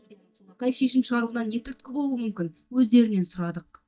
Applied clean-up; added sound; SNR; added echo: neural mask model DeepFilterNet 3.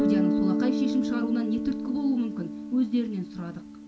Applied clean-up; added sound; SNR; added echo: none; Guitar; 0 dB; reverberation time 0.2 s.